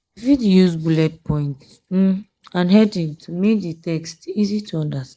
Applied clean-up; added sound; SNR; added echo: neural mask model Resemble Enhance denoiser.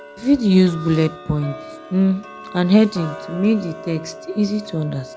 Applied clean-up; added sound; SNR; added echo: none; Tick-tock; 16 dB; none.